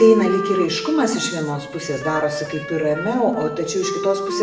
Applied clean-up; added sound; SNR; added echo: none; Wind instrument, woodwind instrument; 7 dB; reverberation time 0.7 s.